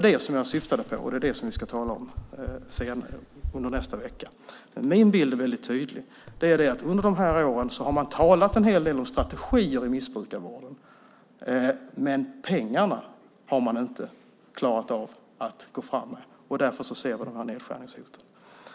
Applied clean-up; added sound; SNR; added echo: none; Run; 12 dB; none.